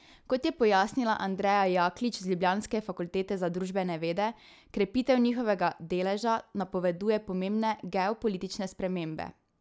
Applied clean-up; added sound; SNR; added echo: none; none; none; none.